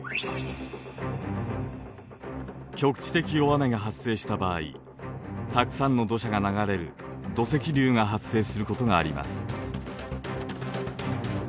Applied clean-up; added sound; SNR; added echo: none; none; none; none.